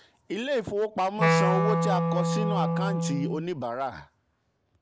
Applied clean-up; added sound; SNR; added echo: none; Wind instrument, woodwind instrument; -4 dB; none.